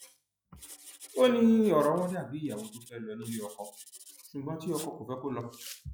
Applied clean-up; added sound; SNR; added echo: classical method log-MMSE.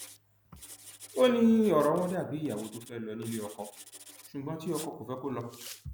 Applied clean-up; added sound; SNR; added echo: none; Writing; 19 dB; none.